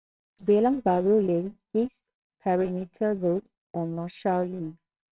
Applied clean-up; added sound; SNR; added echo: neural separator model SepFormer WHAMR!.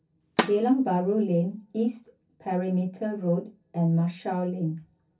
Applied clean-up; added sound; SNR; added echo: none; Snare drum; 6 dB; reverberation time 0.3 s.